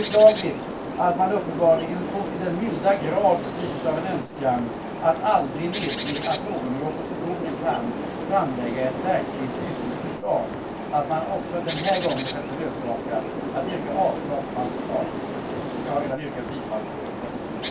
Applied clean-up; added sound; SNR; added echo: none; Bird; 5 dB; reverberation time 0.2 s.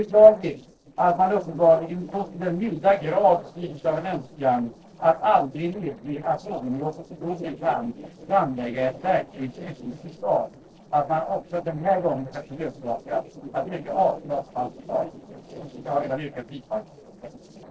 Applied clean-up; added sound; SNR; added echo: neural separator model SepFormer DNS4.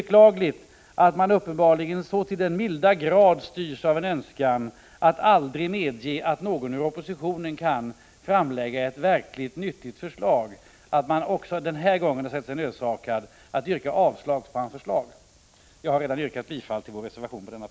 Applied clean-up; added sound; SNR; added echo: none; none; none; none.